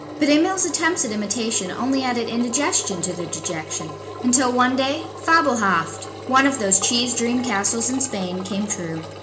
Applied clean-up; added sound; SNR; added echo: none; Engine; 13 dB; reverberation time 0.4 s.